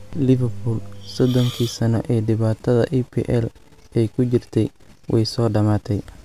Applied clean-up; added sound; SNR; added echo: none; Hiss; 17 dB; none.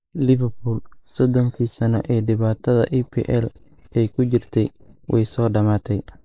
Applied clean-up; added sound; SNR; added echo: neural mask model Resemble Enhance denoiser.